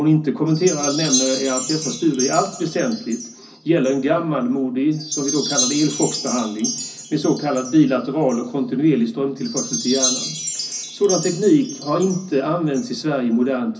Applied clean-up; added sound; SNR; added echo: none; Wind chime; 8 dB; reverberation time 0.4 s.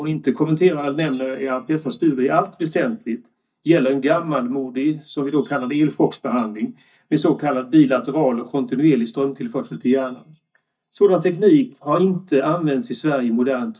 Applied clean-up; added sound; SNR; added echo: neural mask model DeepFilterNet 3.